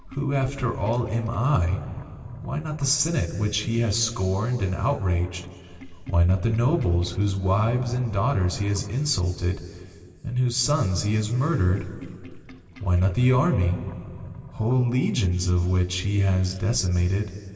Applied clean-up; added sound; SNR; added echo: none; Sink (filling or washing); 19 dB; reverberation time 2.6 s.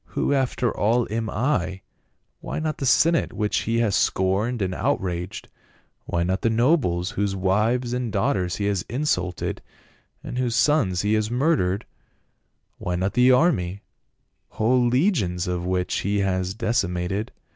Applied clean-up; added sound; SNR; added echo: none; none; none; none.